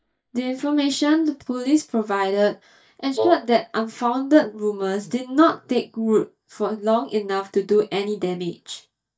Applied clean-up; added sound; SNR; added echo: neural mask model DeepFilterNet 3.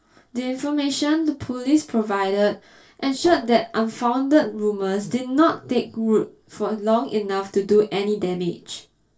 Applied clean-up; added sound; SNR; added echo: neural separator model SepFormer DNS4.